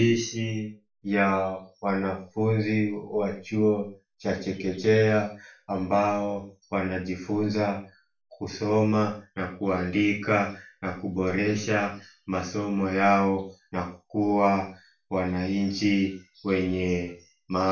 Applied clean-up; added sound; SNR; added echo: none; none; none; reverberation time 0.3 s.